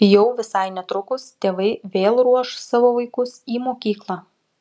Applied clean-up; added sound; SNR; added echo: none; none; none; none.